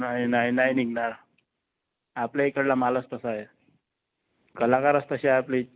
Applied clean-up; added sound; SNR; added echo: none; none; none; none.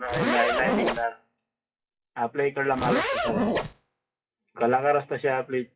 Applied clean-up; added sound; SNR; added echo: classical method WPE with log-MMSE.